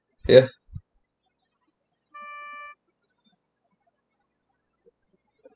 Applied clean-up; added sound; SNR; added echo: classical method spectral subtraction.